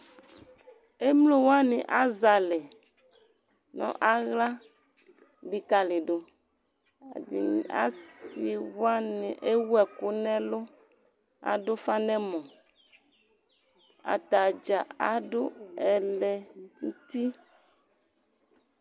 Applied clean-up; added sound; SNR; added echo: none; none; none; none.